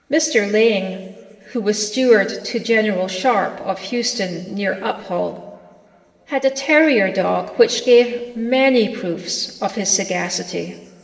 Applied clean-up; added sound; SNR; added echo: none; none; none; reverberation time 2.9 s.